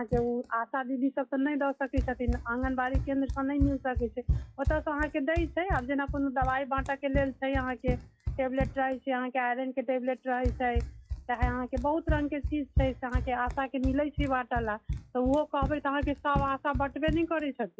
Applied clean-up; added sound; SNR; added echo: classical method log-MMSE.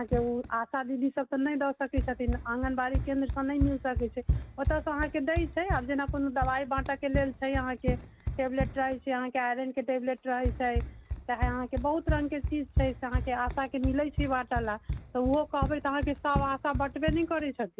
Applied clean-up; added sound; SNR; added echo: none; Run; 4 dB; none.